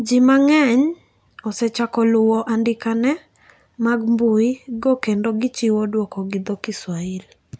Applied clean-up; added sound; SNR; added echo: none; none; none; none.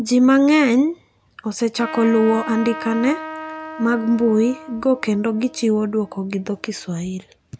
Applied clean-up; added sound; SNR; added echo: none; Trumpet; 16 dB; none.